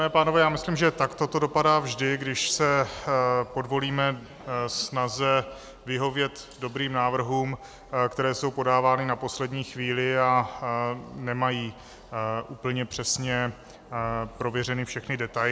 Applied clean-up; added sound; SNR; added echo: none; none; none; none.